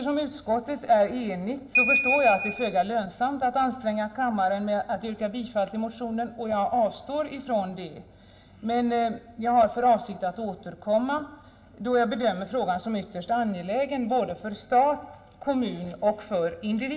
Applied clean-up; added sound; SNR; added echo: none; Ringtone / Bell; -2 dB; reverberation time 0.7 s.